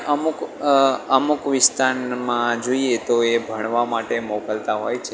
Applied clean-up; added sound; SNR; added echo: none; none; none; none.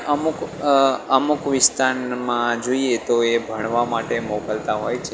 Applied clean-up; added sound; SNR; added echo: none; Tools; 18 dB; none.